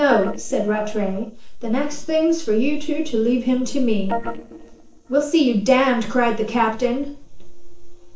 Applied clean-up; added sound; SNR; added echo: neural separator model SepFormer DNS4.